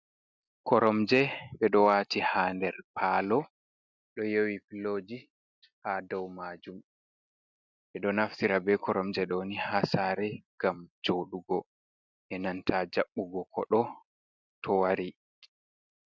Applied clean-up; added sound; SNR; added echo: none; none; none; none.